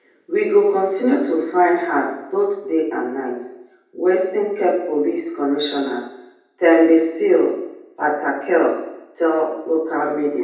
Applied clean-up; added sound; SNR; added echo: none; none; none; reverberation time 0.8 s.